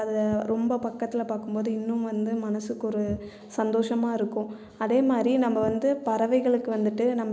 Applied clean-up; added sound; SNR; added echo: none; none; none; none.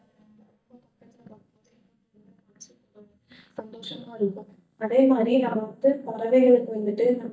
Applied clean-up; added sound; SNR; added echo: neural mask model DeepFilterNet 3.